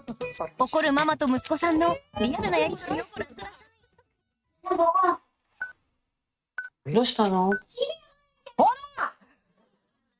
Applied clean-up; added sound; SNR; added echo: neural mask model RNNoise.